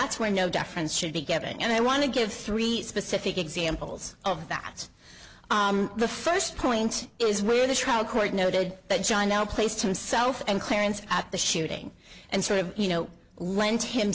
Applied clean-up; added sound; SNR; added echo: none; none; none; none.